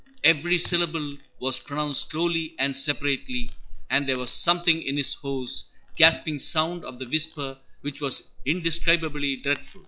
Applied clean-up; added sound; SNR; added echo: classical method log-MMSE.